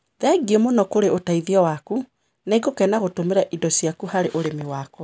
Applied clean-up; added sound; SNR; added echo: none; none; none; none.